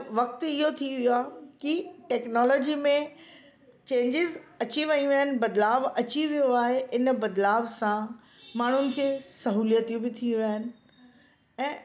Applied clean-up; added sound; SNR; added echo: none; none; none; none.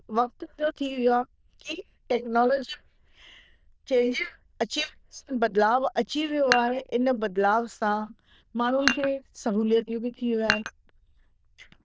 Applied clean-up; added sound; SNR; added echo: neural diffusion model UNIVERSE++.